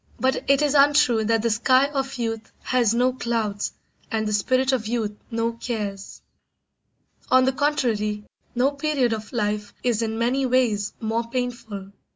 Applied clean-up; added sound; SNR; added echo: none; none; none; none.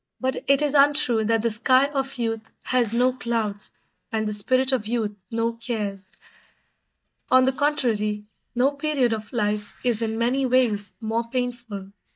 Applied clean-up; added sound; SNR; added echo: neural mask model DeepFilterNet 3.